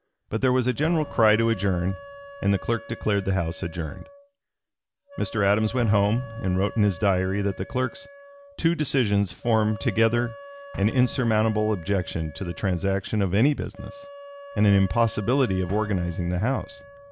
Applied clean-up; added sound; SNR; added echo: none; Wind instrument, woodwind instrument + Explosion; 18 dB; none.